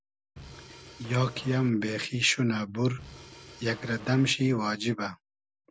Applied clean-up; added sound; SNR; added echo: none; Drum kit; 17 dB; none.